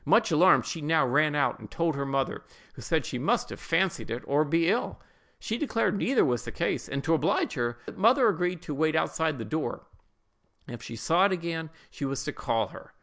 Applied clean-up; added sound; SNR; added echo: none; none; none; none.